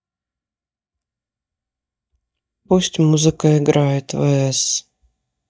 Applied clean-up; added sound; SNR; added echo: neural mask model DeepFilterNet 3.